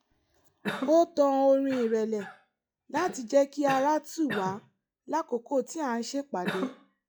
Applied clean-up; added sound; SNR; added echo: classical method log-MMSE.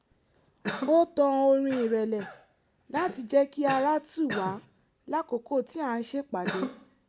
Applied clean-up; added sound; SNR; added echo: none; Cough; 13 dB; none.